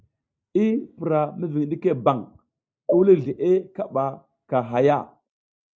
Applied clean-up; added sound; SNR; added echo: neural mask model Resemble Enhance denoiser.